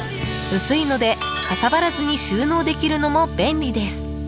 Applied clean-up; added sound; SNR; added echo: none; Drum; 20 dB; none.